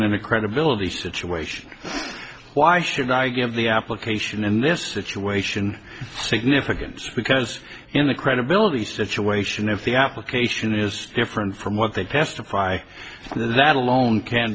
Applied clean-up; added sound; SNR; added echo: none; none; none; none.